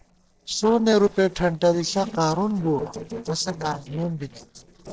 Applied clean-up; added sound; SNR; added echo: neural separator model SepFormer DNS4.